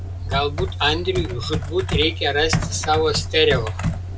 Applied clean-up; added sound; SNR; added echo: none; Computer keyboard; 3 dB; none.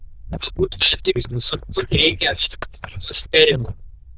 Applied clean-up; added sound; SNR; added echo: neural diffusion model UNIVERSE++.